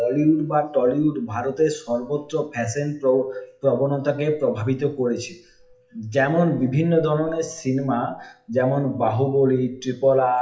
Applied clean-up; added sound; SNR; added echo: classical method WPE with log-MMSE.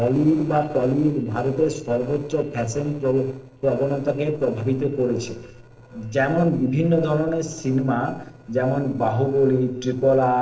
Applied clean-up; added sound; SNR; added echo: neural separator model SepFormer DNS4.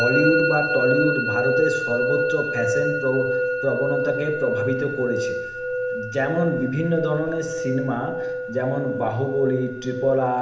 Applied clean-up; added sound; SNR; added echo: none; Musical instrument; 0 dB; reverberation time 0.8 s.